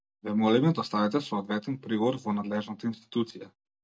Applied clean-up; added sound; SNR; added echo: none; none; none; none.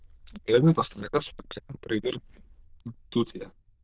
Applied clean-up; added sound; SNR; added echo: neural diffusion model UNIVERSE++.